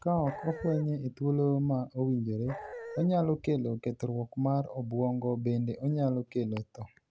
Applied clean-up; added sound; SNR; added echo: none; Dog; 11 dB; none.